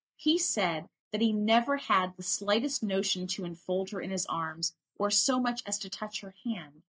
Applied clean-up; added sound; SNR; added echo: neural mask model Resemble Enhance denoiser.